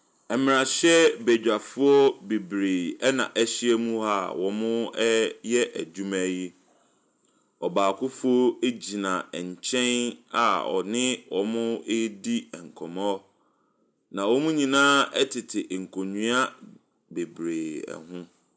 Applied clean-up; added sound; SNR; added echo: none; none; none; none.